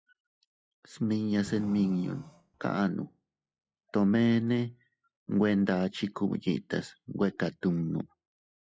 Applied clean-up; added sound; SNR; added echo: classical method log-MMSE.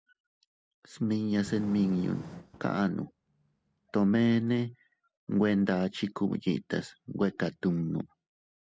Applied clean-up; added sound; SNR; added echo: none; Fire; 18 dB; none.